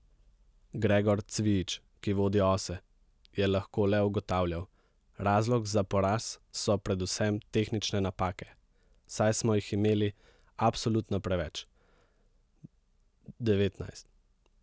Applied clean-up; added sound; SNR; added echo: none; none; none; none.